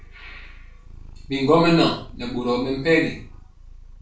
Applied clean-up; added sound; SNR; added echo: none; Purr; 18 dB; reverberation time 0.3 s.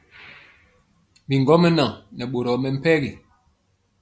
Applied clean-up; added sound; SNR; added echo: none; none; none; none.